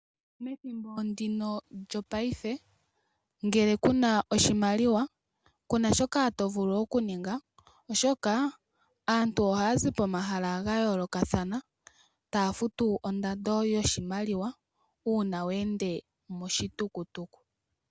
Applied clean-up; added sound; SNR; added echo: none; none; none; none.